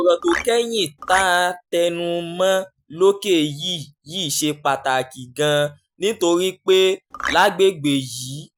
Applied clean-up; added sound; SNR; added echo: none; Marimba, xylophone; 6 dB; none.